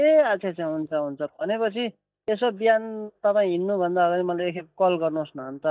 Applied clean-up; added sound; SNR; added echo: neural mask model DeepFilterNet 3.